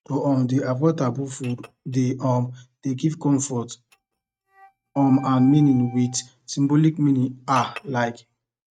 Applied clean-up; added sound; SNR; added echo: neural mask model RNNoise.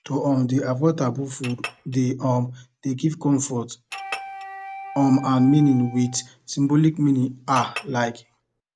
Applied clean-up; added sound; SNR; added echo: none; Wind instrument, woodwind instrument + Chink, clink; 15 dB; none.